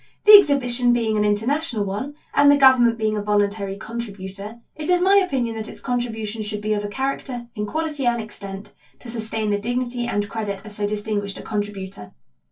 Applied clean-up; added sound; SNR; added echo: neural separator model SepFormer DNS4.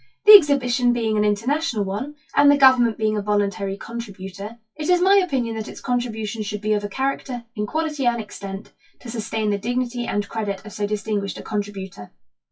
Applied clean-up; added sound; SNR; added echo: classical method WPE with log-MMSE.